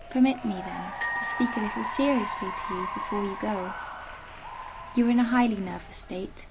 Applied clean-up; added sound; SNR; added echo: none; Applause / Cheering + Glockenspiel; 7 dB; none.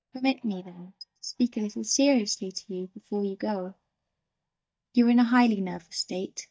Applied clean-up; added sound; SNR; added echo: neural mask model DeepFilterNet 3.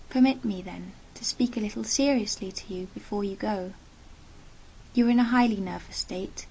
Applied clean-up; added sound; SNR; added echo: none; none; none; none.